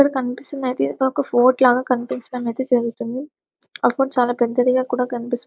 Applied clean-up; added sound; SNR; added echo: neural mask model Resemble Enhance denoiser.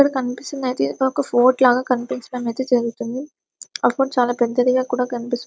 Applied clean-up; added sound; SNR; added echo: none; none; none; none.